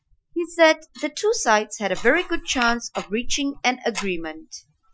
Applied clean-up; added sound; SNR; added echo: classical method Wiener filter.